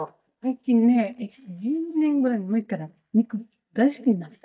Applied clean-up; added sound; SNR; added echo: neural mask model DeepFilterNet 3.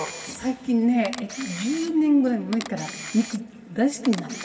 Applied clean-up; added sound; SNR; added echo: none; Camera; 15 dB; reverberation time 2.7 s.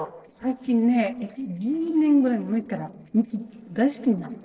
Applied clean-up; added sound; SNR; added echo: neural separator model SepFormer DNS4.